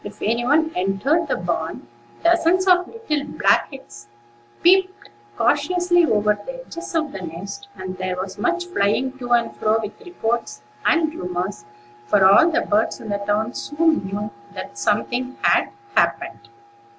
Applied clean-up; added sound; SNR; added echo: none; none; none; none.